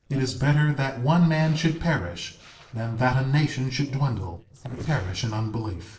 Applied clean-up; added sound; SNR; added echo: neural separator model SepFormer DNS4.